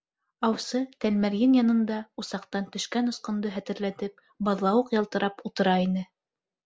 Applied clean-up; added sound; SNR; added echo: none; none; none; none.